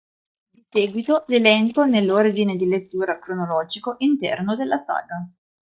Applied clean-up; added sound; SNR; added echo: neural mask model DeepFilterNet 3.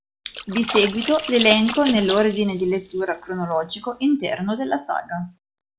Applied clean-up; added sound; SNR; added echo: none; Splash, splatter; 9 dB; none.